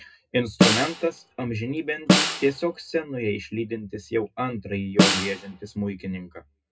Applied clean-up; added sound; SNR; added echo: none; Snare drum; -3 dB; reverberation time 0.2 s.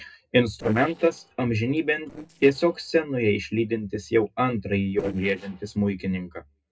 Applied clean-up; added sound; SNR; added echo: neural separator model SepFormer DNS4.